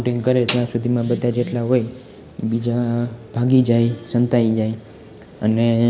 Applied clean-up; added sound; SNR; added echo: none; Snare drum; 15 dB; none.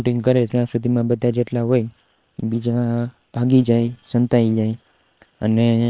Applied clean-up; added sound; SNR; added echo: neural separator model SepFormer WHAM!.